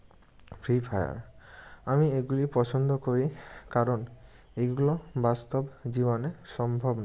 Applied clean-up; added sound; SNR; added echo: none; none; none; none.